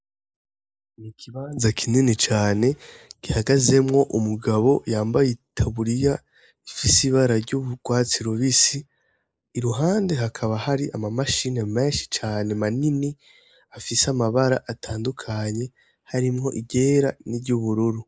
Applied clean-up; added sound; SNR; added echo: neural mask model Resemble Enhance denoiser.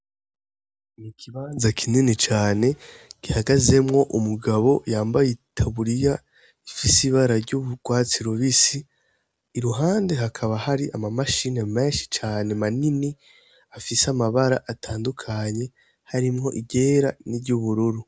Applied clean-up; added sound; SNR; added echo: none; none; none; none.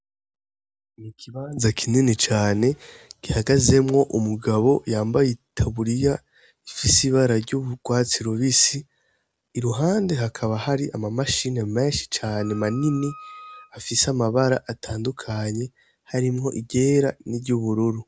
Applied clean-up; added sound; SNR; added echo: none; Wind instrument, woodwind instrument; 20 dB; none.